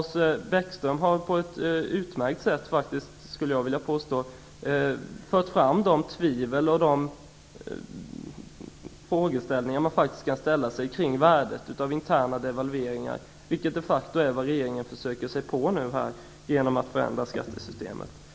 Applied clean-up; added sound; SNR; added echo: none; none; none; none.